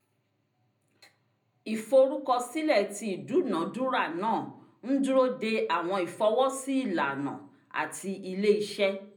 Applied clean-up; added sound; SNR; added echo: none; none; none; reverberation time 0.5 s.